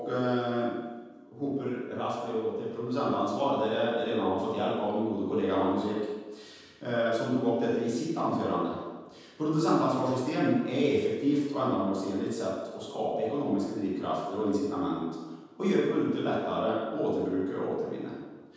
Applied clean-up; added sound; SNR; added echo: none; none; none; reverberation time 1.2 s.